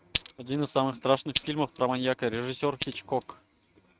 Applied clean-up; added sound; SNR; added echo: neural mask model RNNoise.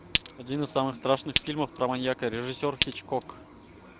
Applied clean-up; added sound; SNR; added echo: none; Glass; 4 dB; none.